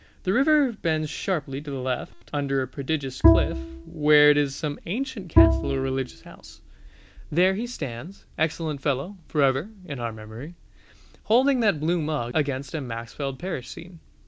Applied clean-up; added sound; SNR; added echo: none; Bowed string instrument; -2 dB; none.